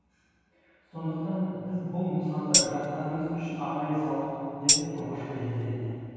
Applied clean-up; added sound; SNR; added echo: none; Tambourine; -4 dB; reverberation time 2.2 s.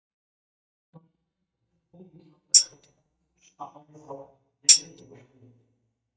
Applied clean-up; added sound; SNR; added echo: neural mask model DeepFilterNet 3.